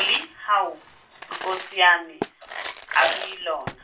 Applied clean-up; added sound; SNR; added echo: none; Coin (dropping); 9 dB; reverberation time 0.3 s.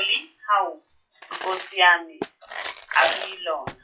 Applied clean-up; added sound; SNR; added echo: classical method WPE with log-MMSE.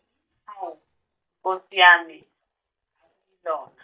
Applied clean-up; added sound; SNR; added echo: neural mask model DeepFilterNet 3.